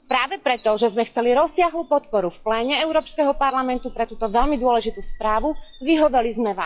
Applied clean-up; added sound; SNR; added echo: classical method log-MMSE.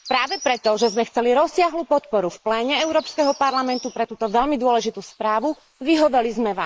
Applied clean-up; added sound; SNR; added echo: neural mask model Resemble Enhance denoiser.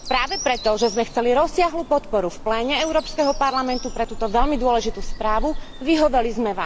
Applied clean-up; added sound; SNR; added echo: none; Bird vocalization, bird call, bird song; 8 dB; none.